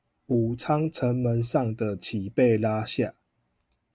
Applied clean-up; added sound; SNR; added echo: none; none; none; none.